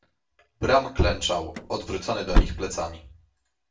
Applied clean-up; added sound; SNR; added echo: none; Slam / Car; -1 dB; reverberation time 0.3 s.